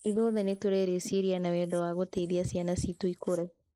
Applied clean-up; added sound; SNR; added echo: neural mask model Resemble Enhance denoiser.